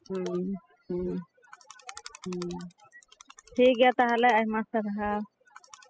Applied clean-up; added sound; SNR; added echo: classical method spectral subtraction.